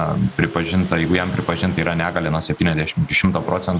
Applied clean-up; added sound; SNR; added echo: none; Car passing by; 19 dB; none.